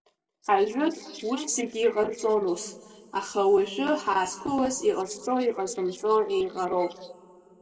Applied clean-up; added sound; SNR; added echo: neural separator model SepFormer DNS4.